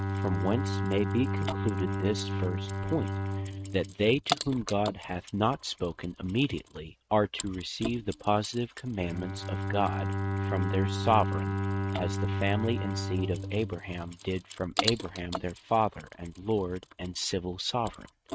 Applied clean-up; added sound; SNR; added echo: neural mask model RNNoise.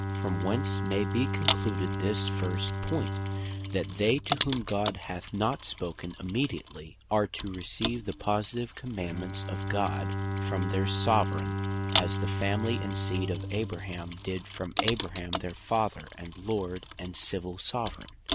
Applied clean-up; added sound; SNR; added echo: none; Bowed string instrument + Mechanisms; 0 dB; none.